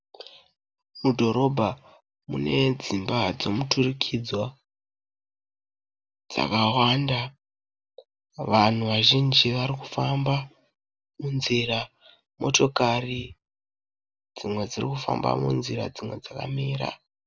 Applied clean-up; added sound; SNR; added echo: none; none; none; none.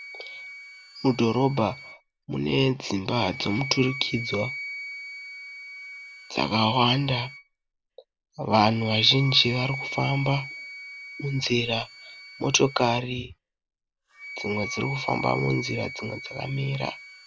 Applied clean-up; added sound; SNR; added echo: none; Wind instrument, woodwind instrument; 12 dB; none.